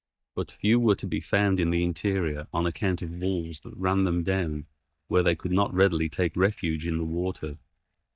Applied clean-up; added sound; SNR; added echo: neural mask model DeepFilterNet 3.